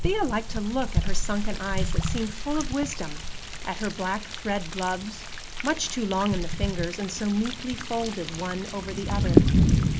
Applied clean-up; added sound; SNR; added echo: none; Thunder; -3 dB; none.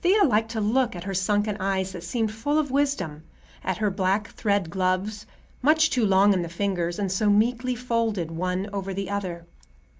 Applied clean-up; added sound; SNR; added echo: none; none; none; none.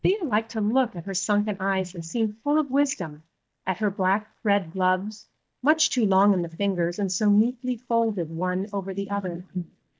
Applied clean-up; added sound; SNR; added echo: neural mask model DeepFilterNet 3.